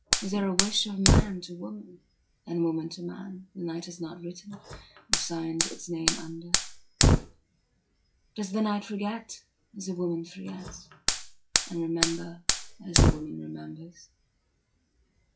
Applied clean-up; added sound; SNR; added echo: classical method log-MMSE.